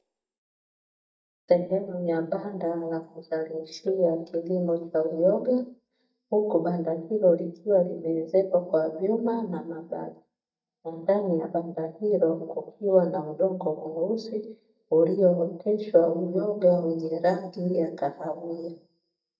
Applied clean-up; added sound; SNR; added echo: neural mask model DeepFilterNet 3.